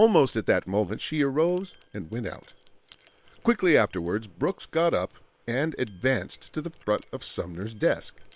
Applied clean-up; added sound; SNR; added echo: neural separator model SepFormer WHAM!.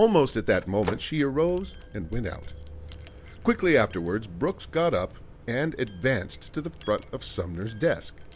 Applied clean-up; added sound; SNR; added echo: none; Microwave oven + Wind chime; 16 dB; none.